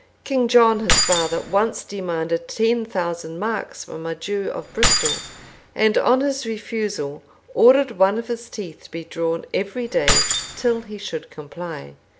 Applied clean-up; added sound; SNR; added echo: none; Keys jangling; 0 dB; none.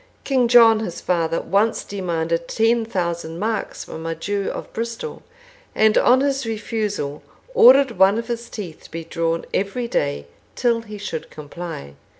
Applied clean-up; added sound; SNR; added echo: none; none; none; none.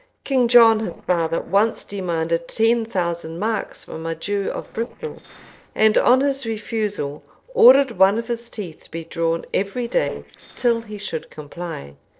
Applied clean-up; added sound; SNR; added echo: neural separator model SepFormer DNS4.